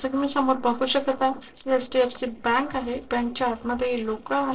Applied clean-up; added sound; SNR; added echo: neural separator model SepFormer DNS4.